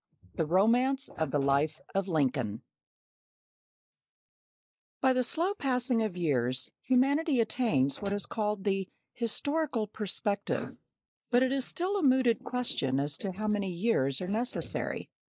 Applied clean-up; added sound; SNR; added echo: neural mask model Resemble Enhance denoiser.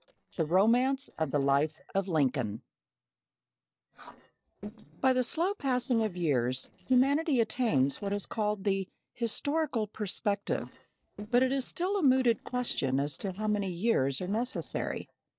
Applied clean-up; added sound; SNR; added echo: neural separator model SepFormer DNS4.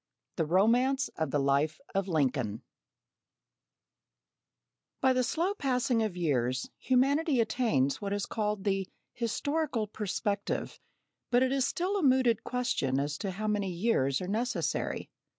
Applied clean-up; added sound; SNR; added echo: none; none; none; none.